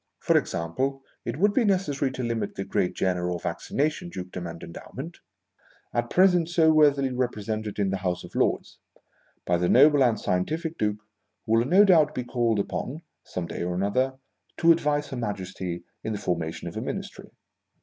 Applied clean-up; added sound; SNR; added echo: none; none; none; none.